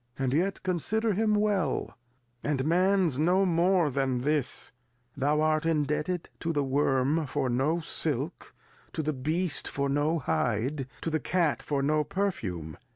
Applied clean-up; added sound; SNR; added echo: none; none; none; none.